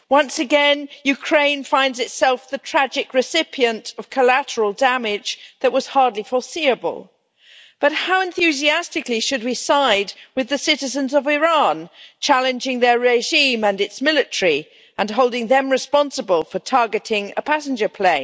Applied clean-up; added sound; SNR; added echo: none; none; none; none.